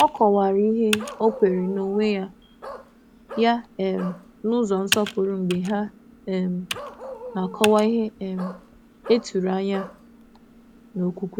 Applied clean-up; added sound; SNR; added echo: none; Computer keyboard + Bark; 12 dB; none.